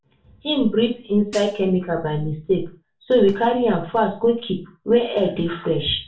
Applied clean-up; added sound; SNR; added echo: none; Hi-hat; 20 dB; reverberation time 0.3 s.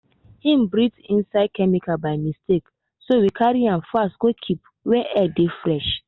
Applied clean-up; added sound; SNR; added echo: none; none; none; none.